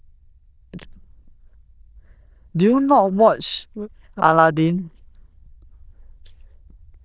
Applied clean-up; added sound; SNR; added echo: neural diffusion model UNIVERSE++.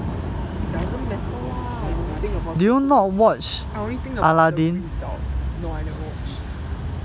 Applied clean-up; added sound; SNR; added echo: none; none; none; none.